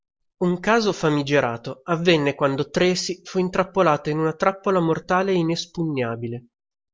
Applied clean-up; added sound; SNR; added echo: none; none; none; none.